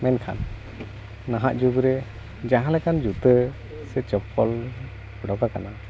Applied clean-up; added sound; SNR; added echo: none; none; none; none.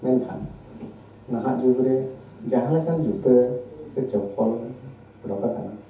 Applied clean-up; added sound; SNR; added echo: none; none; none; reverberation time 0.5 s.